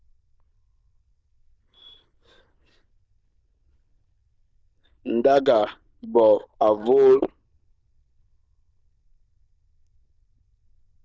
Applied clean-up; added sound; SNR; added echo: neural diffusion model UNIVERSE++.